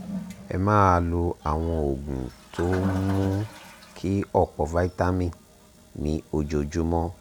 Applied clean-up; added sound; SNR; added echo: none; Toilet flush; 16 dB; none.